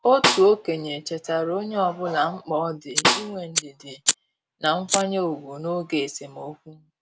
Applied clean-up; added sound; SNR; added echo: none; Fire + Snare drum; 2 dB; none.